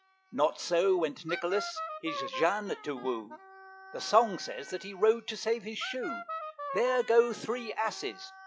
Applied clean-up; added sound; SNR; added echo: classical method log-MMSE.